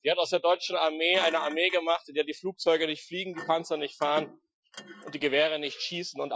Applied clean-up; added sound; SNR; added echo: classical method Wiener filter.